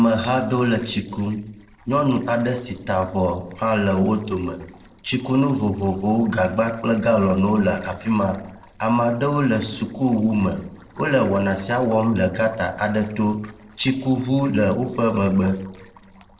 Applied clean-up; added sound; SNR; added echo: neural separator model SepFormer DNS4.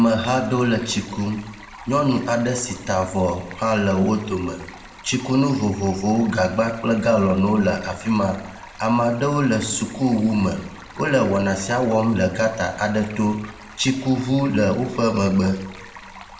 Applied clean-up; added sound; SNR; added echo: none; Stream; 20 dB; reverberation time 0.9 s.